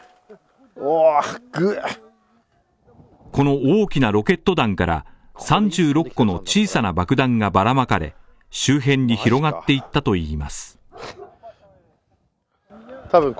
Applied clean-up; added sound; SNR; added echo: none; none; none; none.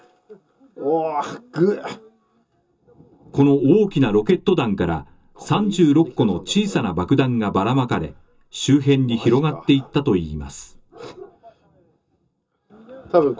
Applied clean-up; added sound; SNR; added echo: none; none; none; reverberation time 0.2 s.